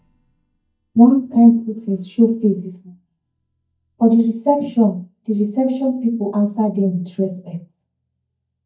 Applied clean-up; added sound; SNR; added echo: neural mask model DeepFilterNet 3.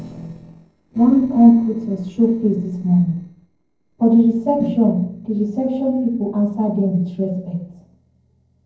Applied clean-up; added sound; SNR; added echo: neural separator model SepFormer DNS4.